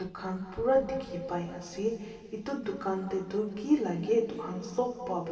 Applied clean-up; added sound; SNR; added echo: none; none; none; reverberation time 2.6 s.